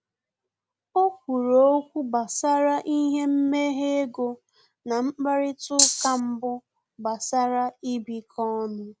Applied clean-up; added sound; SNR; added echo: none; Rattle (instrument); -4 dB; none.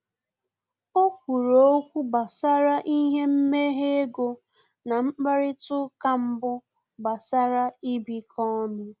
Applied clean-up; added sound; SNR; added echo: none; none; none; none.